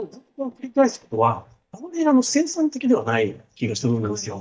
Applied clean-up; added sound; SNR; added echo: neural mask model DeepFilterNet 3.